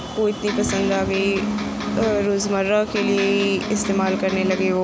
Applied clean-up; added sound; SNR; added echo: none; Electric guitar; 4 dB; none.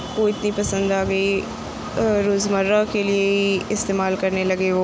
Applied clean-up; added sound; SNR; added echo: none; none; none; none.